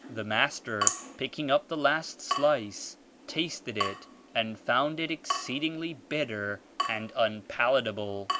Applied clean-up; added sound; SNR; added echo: none; Drip / Water tap, faucet; 7 dB; none.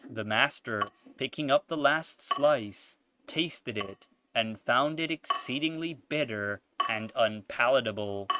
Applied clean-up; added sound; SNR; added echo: neural mask model RNNoise.